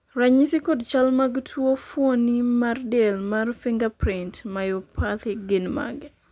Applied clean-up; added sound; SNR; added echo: none; none; none; none.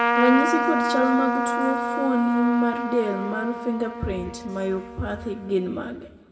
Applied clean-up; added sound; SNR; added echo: none; Trumpet; 2 dB; reverberation time 1.3 s.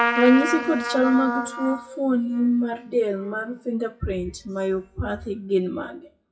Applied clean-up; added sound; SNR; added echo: classical method WPE with log-MMSE.